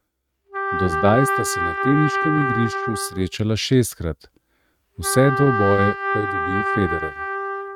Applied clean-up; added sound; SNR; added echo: neural mask model RNNoise.